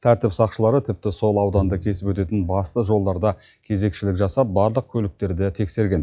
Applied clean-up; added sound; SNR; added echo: classical method log-MMSE.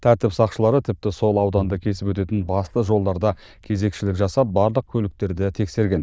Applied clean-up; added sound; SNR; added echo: neural diffusion model UNIVERSE++.